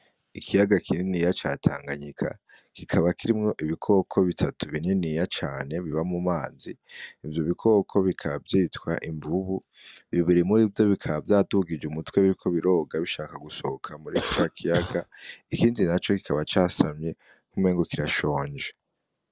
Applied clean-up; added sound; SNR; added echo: none; Cough; 4 dB; none.